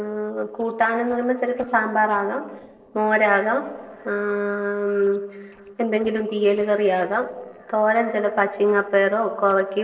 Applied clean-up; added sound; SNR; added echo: neural separator model SepFormer DNS4.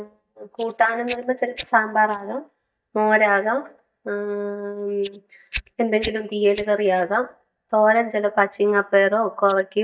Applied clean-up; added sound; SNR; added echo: neural mask model DeepFilterNet 3.